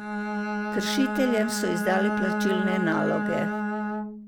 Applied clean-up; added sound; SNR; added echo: none; Bowed string instrument; 0 dB; none.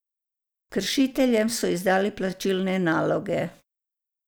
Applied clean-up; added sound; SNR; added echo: none; none; none; none.